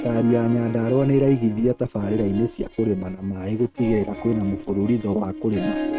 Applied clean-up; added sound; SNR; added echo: neural mask model RNNoise.